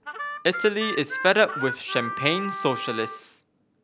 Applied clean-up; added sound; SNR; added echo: none; Harmonica; 7 dB; none.